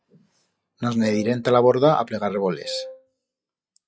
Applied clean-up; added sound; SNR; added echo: classical method log-MMSE.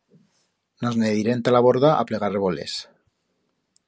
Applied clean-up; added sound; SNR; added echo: none; none; none; none.